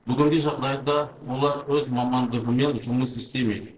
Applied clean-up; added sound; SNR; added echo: neural separator model SepFormer DNS4.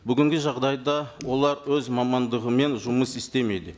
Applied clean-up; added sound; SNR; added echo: none; none; none; none.